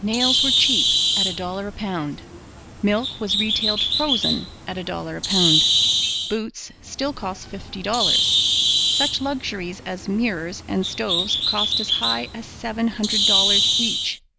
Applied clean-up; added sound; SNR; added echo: none; Bird; -4 dB; none.